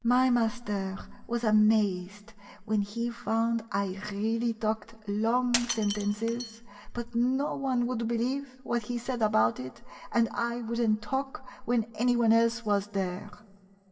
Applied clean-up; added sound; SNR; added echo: none; Shatter; 10 dB; reverberation time 1.5 s.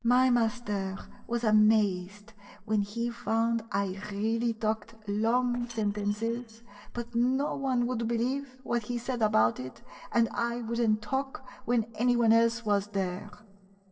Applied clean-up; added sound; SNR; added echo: neural separator model SepFormer DNS4.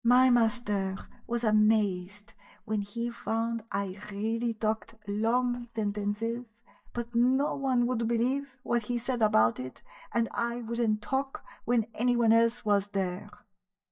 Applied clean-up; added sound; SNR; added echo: neural mask model DeepFilterNet 3.